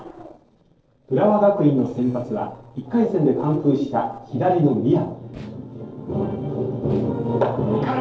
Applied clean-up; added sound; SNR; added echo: neural separator model SepFormer DNS4.